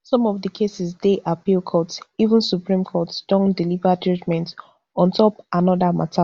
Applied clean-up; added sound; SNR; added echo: none; none; none; none.